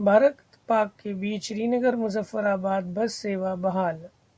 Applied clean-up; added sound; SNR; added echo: none; none; none; none.